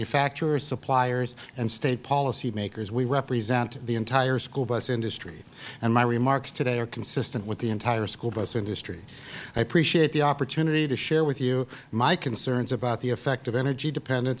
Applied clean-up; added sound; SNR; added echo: none; none; none; none.